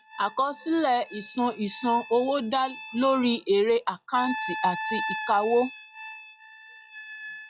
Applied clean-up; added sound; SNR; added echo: classical method log-MMSE.